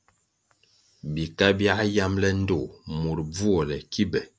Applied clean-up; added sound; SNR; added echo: none; none; none; none.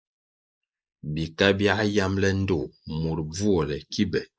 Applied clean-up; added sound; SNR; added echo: neural mask model Resemble Enhance denoiser.